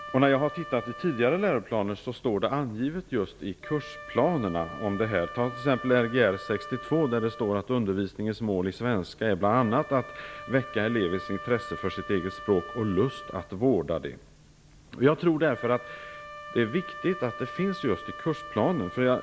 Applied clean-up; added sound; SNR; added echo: none; Wind instrument, woodwind instrument; 15 dB; none.